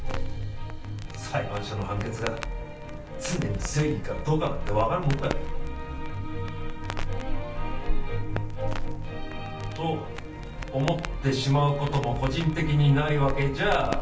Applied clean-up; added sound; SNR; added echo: none; Crackle; 3 dB; reverberation time 0.3 s.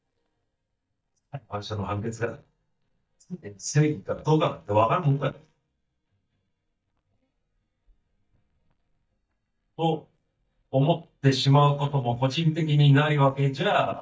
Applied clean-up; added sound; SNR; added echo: neural mask model DeepFilterNet 3.